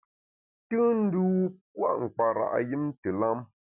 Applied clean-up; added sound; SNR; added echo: none; none; none; none.